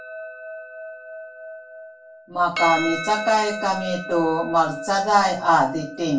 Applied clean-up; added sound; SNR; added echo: none; Percussion; 10 dB; reverberation time 0.3 s.